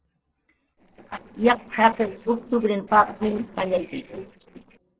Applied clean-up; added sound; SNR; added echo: neural separator model SepFormer DNS4.